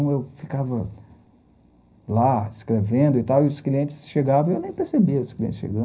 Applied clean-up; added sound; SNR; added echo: none; none; none; reverberation time 0.4 s.